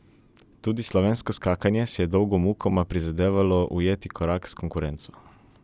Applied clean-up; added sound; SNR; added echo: none; none; none; none.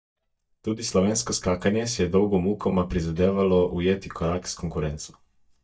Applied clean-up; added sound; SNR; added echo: neural mask model DeepFilterNet 3.